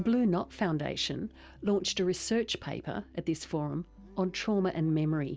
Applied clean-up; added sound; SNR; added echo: none; none; none; none.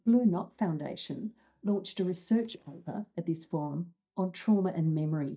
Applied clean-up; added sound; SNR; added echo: neural mask model DeepFilterNet 3.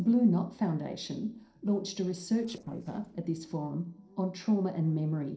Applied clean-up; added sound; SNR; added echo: neural separator model SepFormer DNS4.